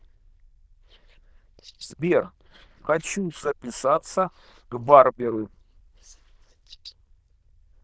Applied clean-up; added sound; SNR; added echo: neural diffusion model UNIVERSE++.